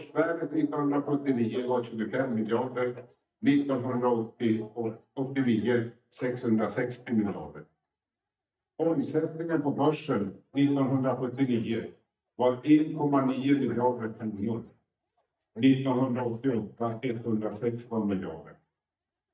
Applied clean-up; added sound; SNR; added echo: neural mask model DeepFilterNet 3.